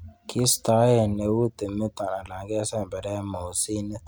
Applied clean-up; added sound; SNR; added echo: none; none; none; none.